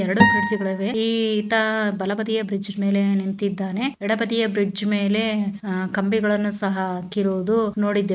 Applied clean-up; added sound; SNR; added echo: neural mask model RNNoise.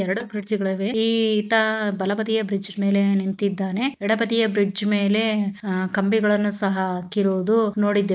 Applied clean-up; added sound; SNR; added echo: neural mask model DeepFilterNet 3.